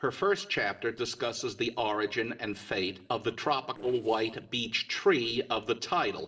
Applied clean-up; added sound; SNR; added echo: neural separator model SepFormer DNS4.